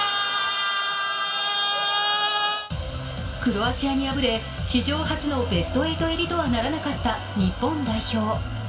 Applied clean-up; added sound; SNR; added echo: none; none; none; reverberation time 0.2 s.